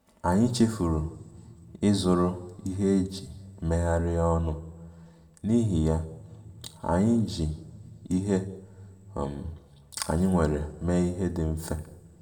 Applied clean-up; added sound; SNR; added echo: none; none; none; reverberation time 0.9 s.